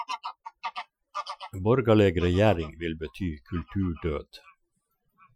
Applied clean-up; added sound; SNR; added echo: classical method Wiener filter.